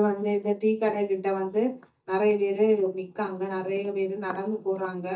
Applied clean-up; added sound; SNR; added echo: neural mask model DeepFilterNet 3.